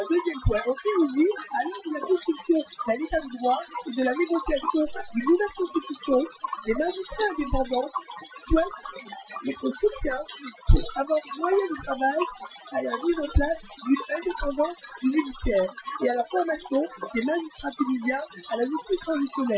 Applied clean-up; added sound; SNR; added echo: classical method Wiener filter.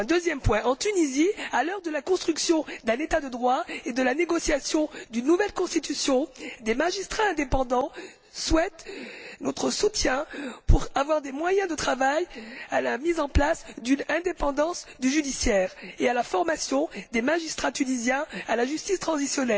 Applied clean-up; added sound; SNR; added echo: none; none; none; none.